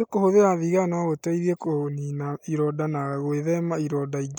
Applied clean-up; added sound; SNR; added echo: neural mask model Resemble Enhance denoiser.